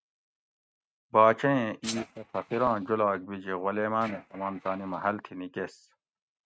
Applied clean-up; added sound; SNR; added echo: neural mask model RNNoise.